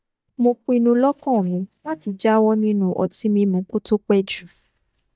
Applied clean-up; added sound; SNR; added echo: neural mask model DeepFilterNet 3.